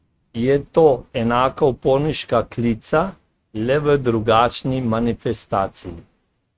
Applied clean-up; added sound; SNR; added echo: neural mask model RNNoise.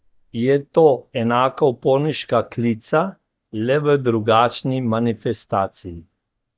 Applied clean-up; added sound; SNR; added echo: neural mask model DeepFilterNet 3.